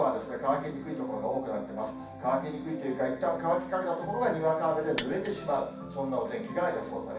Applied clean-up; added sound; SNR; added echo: none; Mechanisms; 3 dB; reverberation time 0.7 s.